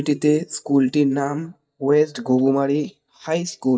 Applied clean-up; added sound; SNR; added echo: neural mask model DeepFilterNet 3.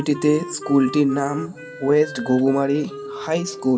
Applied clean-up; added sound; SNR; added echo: none; Wind instrument, woodwind instrument; 14 dB; reverberation time 1.9 s.